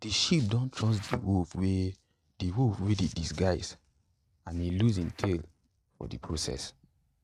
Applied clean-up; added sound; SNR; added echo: neural mask model RNNoise.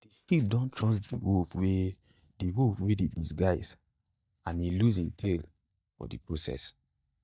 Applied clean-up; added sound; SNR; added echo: neural mask model DeepFilterNet 3.